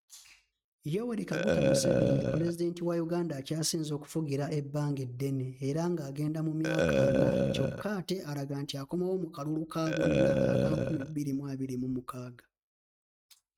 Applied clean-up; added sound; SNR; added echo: neural mask model RNNoise.